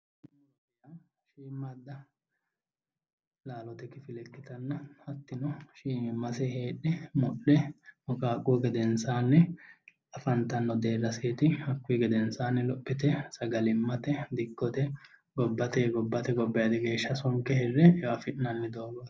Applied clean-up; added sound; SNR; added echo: none; none; none; none.